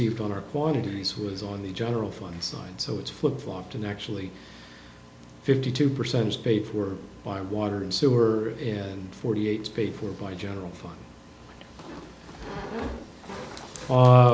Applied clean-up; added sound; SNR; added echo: none; none; none; none.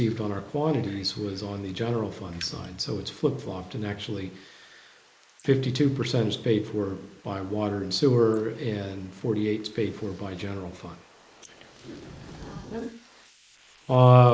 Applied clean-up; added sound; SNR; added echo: neural mask model Resemble Enhance denoiser.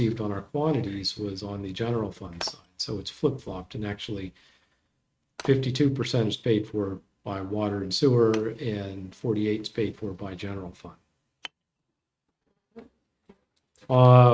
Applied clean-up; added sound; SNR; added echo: neural mask model RNNoise.